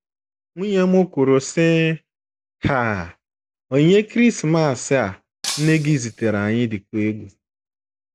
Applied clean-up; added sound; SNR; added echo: none; Shatter; 12 dB; none.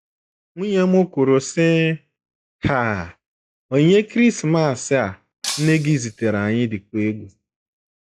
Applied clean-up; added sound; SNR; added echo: classical method log-MMSE.